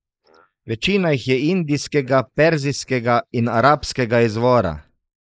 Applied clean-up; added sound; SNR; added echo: neural mask model Resemble Enhance denoiser.